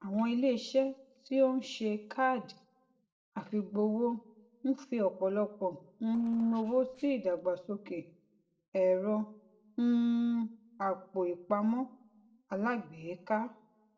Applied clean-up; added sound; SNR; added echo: neural separator model SepFormer DNS4.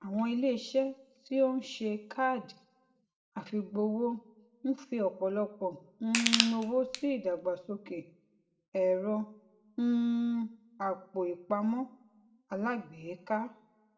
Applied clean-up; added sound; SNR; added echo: none; Crushing; 0 dB; reverberation time 0.5 s.